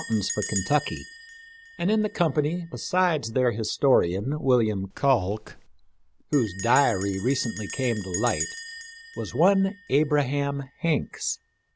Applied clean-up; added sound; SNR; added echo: none; Bell; 15 dB; none.